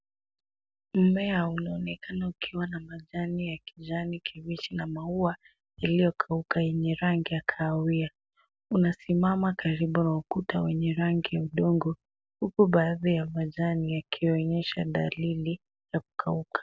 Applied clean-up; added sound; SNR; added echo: none; none; none; none.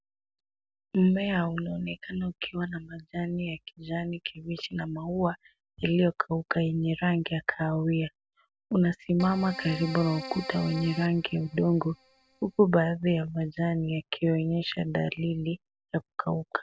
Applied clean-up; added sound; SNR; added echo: none; Keyboard (musical); 14 dB; none.